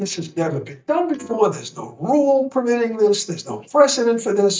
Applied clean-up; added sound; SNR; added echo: neural mask model DeepFilterNet 3.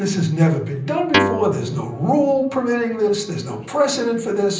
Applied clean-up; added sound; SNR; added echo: none; Guitar; 2 dB; reverberation time 0.6 s.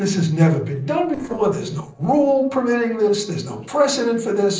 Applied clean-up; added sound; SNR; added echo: neural separator model SepFormer DNS4.